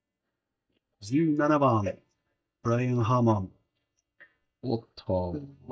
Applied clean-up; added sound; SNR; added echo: neural mask model DeepFilterNet 3.